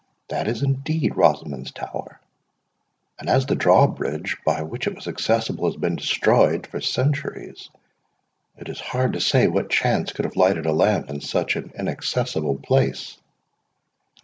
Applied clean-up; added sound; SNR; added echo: none; none; none; none.